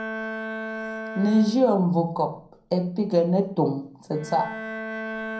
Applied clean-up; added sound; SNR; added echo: none; Bowed string instrument; 10 dB; reverberation time 0.6 s.